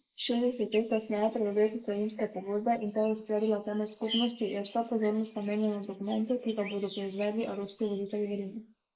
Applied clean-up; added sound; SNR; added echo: neural mask model Resemble Enhance denoiser.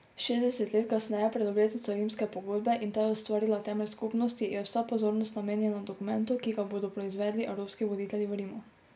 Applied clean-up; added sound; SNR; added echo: none; none; none; none.